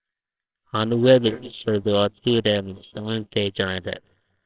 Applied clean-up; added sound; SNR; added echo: neural separator model SepFormer WHAMR!.